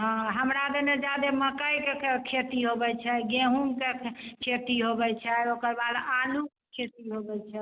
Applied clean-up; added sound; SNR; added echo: none; none; none; none.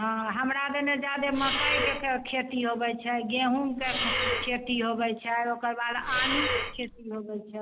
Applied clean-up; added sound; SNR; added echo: none; Breathing; 2 dB; none.